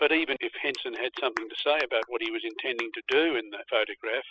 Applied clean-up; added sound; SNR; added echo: classical method spectral subtraction.